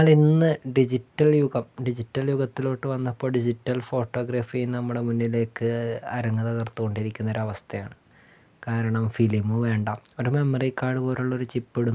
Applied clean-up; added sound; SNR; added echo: none; none; none; none.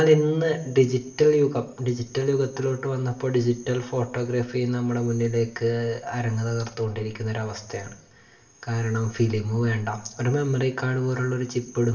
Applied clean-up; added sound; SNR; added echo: none; none; none; reverberation time 0.6 s.